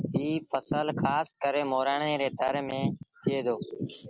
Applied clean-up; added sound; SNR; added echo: none; none; none; none.